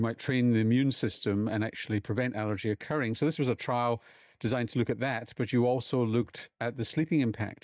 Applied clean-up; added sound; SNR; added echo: neural mask model DeepFilterNet 3.